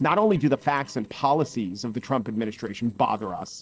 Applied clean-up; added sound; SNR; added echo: neural separator model SepFormer DNS4.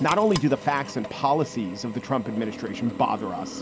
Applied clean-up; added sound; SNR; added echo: none; Drill; 12 dB; none.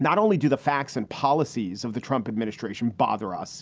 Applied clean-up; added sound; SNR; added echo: none; none; none; none.